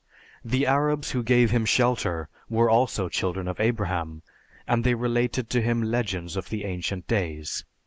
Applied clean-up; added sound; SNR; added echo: none; none; none; none.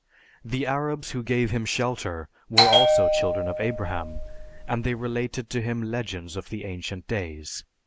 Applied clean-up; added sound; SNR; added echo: none; Bell; -5 dB; none.